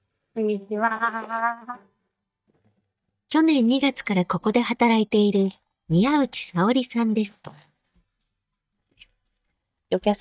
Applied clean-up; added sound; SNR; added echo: neural mask model DeepFilterNet 3.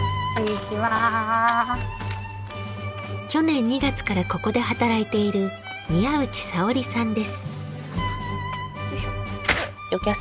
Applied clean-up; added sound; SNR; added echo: none; none; none; none.